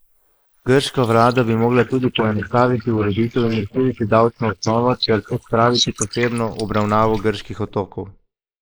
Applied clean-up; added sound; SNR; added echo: neural mask model Resemble Enhance denoiser.